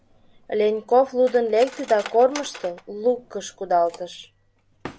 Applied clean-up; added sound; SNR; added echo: none; Cutlery, silverware; 19 dB; none.